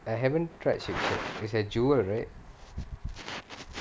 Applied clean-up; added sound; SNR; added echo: none; none; none; none.